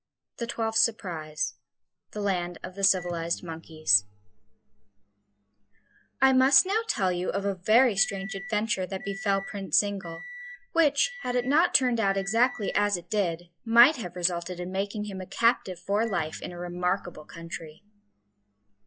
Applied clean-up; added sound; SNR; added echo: classical method log-MMSE.